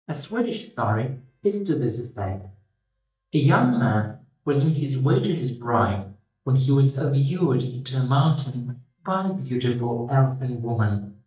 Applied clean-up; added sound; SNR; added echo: neural mask model DeepFilterNet 3.